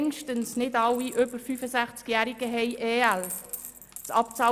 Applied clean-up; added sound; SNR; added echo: none; Coin (dropping); 17 dB; none.